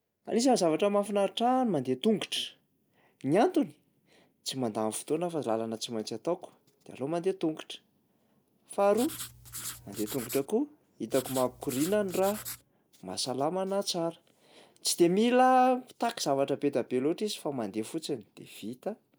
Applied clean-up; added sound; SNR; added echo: none; Writing; 12 dB; none.